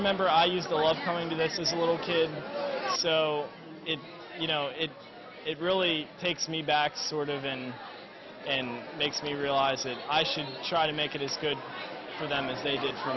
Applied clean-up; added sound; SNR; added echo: none; none; none; none.